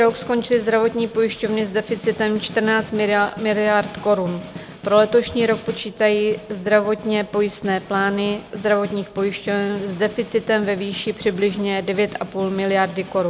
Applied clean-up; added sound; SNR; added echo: none; Snare drum; 16 dB; none.